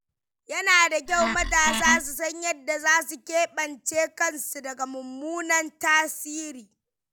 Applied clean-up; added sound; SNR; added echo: none; Wood; 4 dB; none.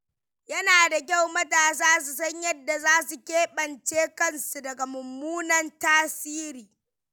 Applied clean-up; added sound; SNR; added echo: none; none; none; none.